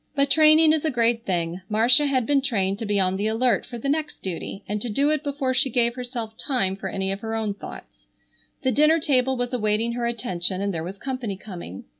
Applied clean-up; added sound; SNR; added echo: none; none; none; none.